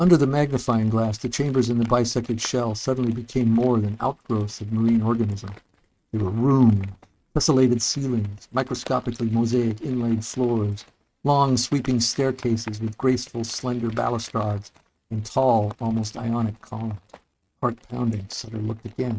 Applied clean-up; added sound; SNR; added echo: neural mask model RNNoise.